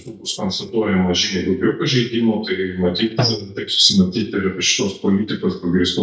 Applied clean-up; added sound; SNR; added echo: neural mask model DeepFilterNet 3.